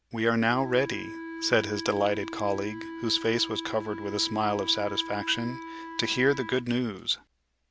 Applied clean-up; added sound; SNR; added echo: none; Wind instrument, woodwind instrument; 11 dB; none.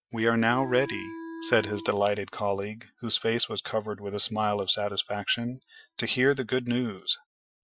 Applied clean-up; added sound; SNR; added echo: classical method Wiener filter.